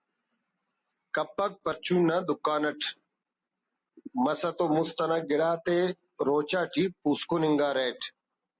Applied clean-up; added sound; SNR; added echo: none; none; none; none.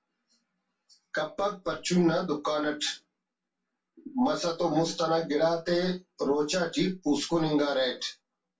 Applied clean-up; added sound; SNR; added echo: none; none; none; reverberation time 0.2 s.